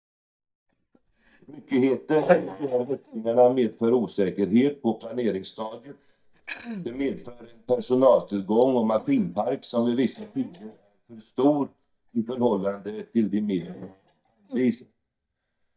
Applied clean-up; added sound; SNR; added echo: neural mask model DeepFilterNet 3.